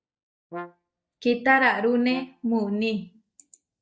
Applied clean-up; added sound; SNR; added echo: neural mask model DeepFilterNet 3.